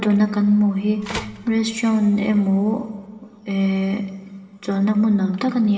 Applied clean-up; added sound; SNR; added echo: none; Telephone; 15 dB; reverberation time 2.9 s.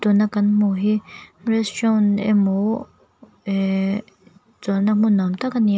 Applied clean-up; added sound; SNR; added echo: none; none; none; none.